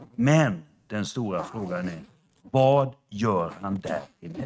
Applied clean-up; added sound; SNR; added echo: neural mask model RNNoise.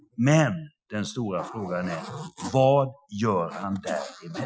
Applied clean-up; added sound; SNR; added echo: classical method Wiener filter.